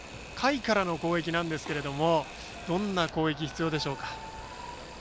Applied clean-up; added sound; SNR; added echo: none; Camera; 18 dB; none.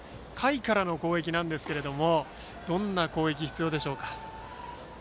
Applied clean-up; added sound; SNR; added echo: none; none; none; none.